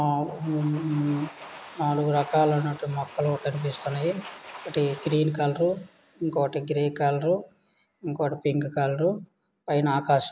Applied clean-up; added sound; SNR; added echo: none; Domestic sounds, home sounds; 20 dB; none.